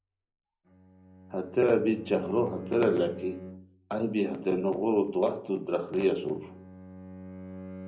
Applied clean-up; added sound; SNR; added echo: none; Bowed string instrument; 17 dB; reverberation time 0.5 s.